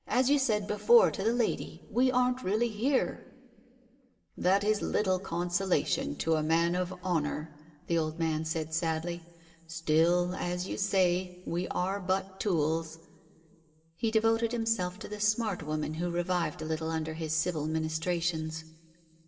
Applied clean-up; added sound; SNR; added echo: none; none; none; reverberation time 1.6 s.